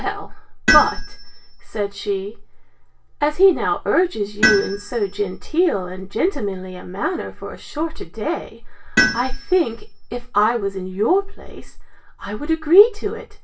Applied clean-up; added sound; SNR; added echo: none; Tools; 6 dB; reverberation time 0.2 s.